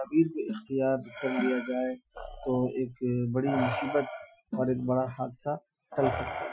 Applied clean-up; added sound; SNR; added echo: classical method Wiener filter.